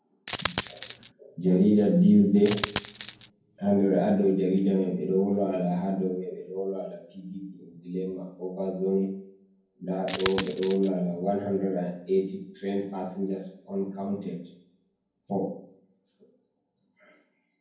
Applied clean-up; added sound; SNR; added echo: none; Coin (dropping); 8 dB; reverberation time 0.9 s.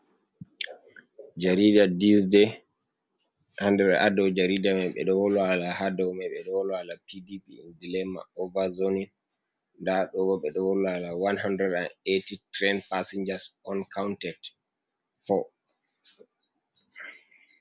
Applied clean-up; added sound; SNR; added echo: none; none; none; none.